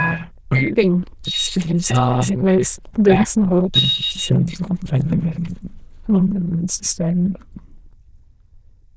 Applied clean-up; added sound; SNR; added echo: neural diffusion model UNIVERSE++.